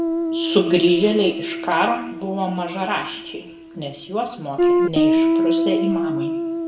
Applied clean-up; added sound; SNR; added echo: none; Guitar; -1 dB; reverberation time 0.7 s.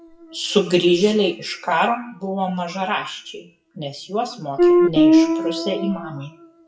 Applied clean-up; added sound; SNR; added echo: classical method WPE with log-MMSE.